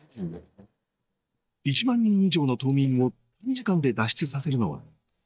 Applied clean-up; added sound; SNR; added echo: neural mask model DeepFilterNet 3.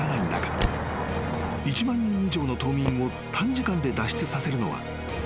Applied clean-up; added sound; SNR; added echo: none; Fireworks; 11 dB; none.